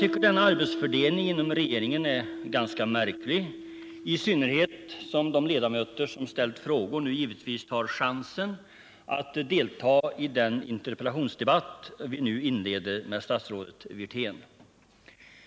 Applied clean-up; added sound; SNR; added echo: none; Piano; 11 dB; none.